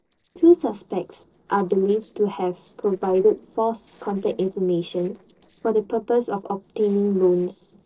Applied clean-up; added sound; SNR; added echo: neural separator model SepFormer DNS4.